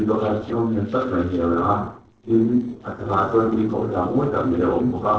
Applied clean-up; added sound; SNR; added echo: neural separator model SepFormer DNS4.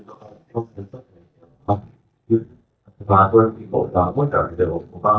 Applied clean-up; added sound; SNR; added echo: neural mask model DeepFilterNet 3.